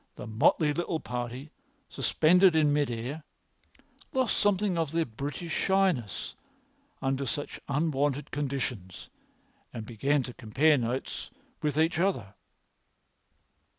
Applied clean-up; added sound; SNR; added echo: none; none; none; none.